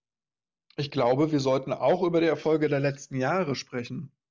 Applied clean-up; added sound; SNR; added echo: none; none; none; none.